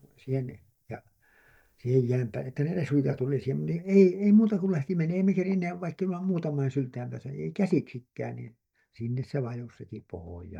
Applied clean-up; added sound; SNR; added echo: neural mask model DeepFilterNet 3.